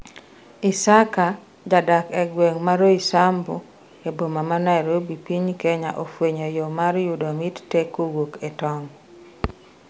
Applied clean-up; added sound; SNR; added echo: none; none; none; none.